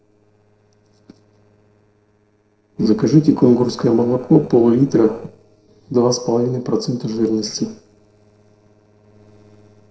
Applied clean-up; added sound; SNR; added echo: neural separator model SepFormer DNS4.